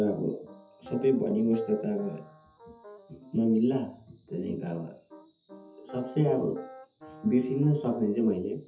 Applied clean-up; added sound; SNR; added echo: classical method WPE with log-MMSE.